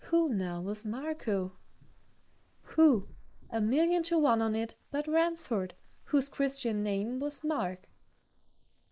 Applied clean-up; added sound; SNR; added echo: neural mask model Resemble Enhance denoiser.